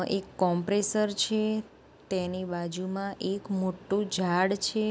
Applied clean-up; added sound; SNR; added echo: none; none; none; none.